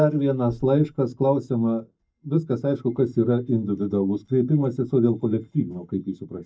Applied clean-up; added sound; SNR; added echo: neural mask model DeepFilterNet 3.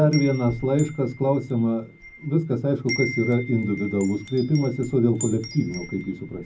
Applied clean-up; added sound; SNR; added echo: none; Wind chime; 14 dB; reverberation time 0.4 s.